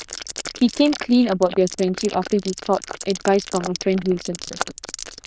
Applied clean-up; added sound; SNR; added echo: neural diffusion model UNIVERSE++.